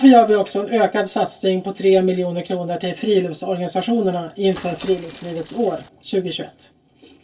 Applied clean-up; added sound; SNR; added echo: neural separator model SepFormer DNS4.